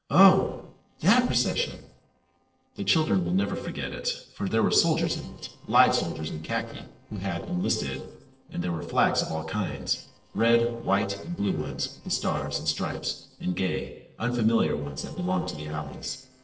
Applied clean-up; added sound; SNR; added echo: neural separator model SepFormer DNS4.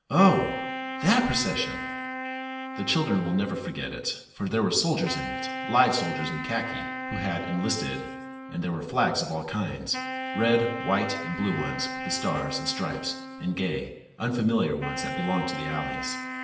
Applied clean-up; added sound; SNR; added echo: none; Wind instrument, woodwind instrument; 7 dB; reverberation time 0.9 s.